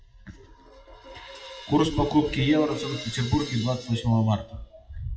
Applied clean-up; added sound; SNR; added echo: classical method WPE with log-MMSE.